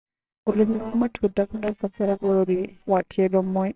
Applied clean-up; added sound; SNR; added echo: neural separator model SepFormer WHAMR!.